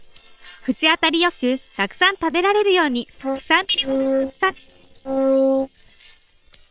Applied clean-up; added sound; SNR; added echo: neural separator model SepFormer WHAM!.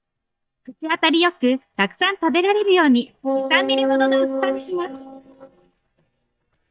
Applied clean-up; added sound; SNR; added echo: neural mask model DeepFilterNet 3.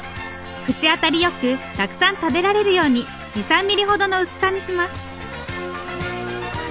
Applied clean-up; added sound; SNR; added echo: none; none; none; none.